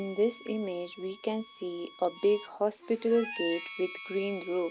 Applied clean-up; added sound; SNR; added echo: none; Harmonica; 14 dB; none.